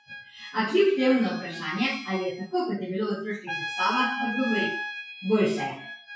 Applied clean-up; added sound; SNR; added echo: classical method WPE with log-MMSE.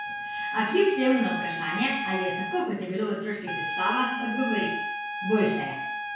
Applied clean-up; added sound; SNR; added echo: none; Trumpet; 5 dB; reverberation time 0.6 s.